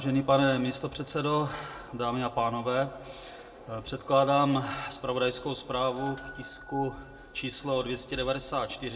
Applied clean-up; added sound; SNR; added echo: none; Doorbell; 16 dB; reverberation time 0.9 s.